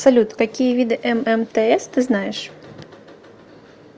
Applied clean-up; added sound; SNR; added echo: none; none; none; none.